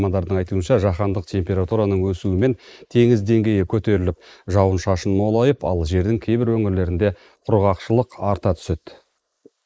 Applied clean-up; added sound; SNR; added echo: neural mask model Resemble Enhance denoiser.